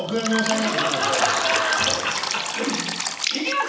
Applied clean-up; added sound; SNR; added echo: none; Drip; 2 dB; reverberation time 0.9 s.